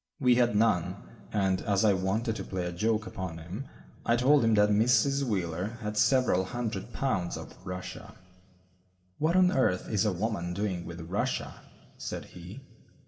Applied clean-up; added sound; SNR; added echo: none; none; none; reverberation time 1.4 s.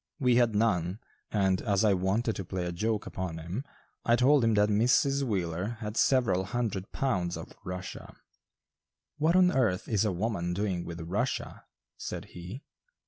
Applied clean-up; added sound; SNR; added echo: none; none; none; none.